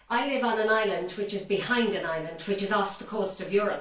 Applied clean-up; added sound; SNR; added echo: none; none; none; reverberation time 0.3 s.